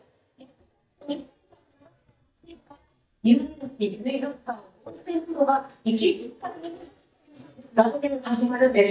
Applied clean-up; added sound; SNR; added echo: neural mask model DeepFilterNet 3.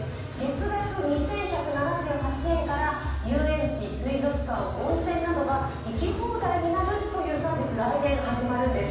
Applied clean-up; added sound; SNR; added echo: none; Crowd; 18 dB; reverberation time 1.2 s.